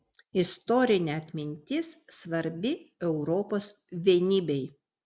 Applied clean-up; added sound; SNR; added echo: none; none; none; none.